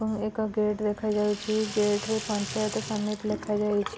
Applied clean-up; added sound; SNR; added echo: none; Sink (filling or washing) / Water tap, faucet; 11 dB; none.